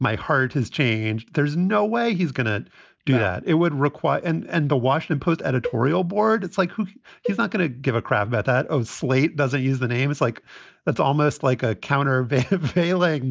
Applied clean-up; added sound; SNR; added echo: neural mask model DeepFilterNet 3.